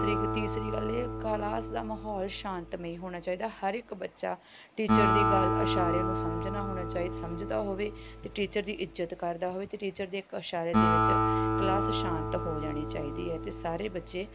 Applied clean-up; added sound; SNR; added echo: none; Acoustic guitar; -3 dB; none.